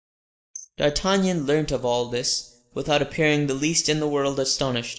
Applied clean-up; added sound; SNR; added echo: neural mask model DeepFilterNet 3.